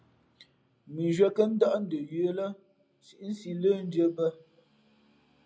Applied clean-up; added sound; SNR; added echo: none; none; none; none.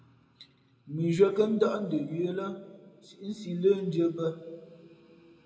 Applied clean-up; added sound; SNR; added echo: none; none; none; reverberation time 1.7 s.